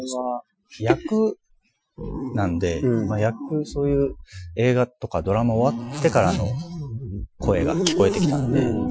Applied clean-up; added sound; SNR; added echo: classical method Wiener filter.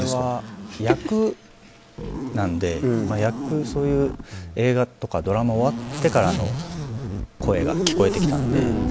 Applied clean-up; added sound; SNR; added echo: none; Zipper (clothing); 5 dB; none.